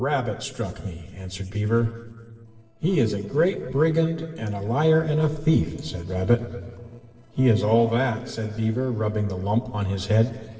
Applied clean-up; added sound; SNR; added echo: neural separator model SepFormer DNS4.